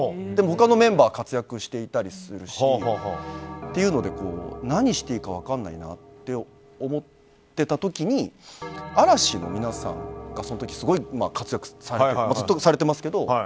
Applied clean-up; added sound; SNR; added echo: none; Bell; 16 dB; none.